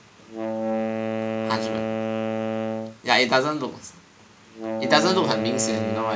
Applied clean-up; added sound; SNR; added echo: none; Wind instrument, woodwind instrument; 1 dB; none.